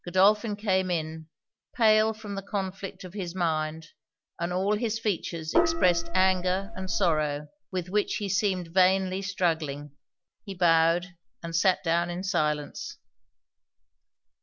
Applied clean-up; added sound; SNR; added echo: none; Gong; -2 dB; none.